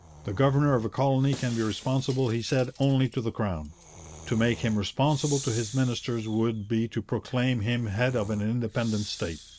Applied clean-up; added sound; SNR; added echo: none; Shatter + Breathing; 18 dB; none.